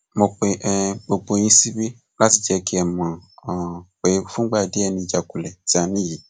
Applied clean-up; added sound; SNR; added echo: none; none; none; none.